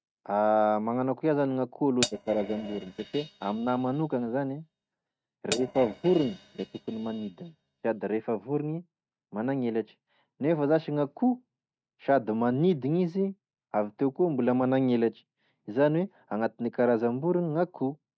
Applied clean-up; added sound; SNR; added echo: neural mask model RNNoise.